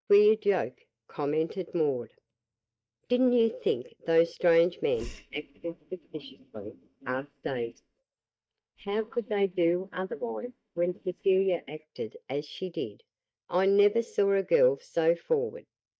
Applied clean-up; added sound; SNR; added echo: neural mask model DeepFilterNet 3.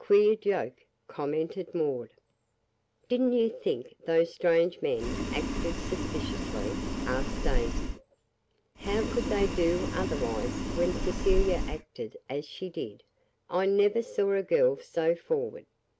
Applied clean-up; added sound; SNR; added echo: none; Boiling; 1 dB; none.